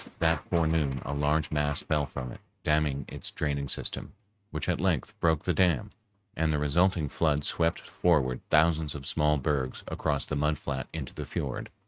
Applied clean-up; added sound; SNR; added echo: neural mask model RNNoise.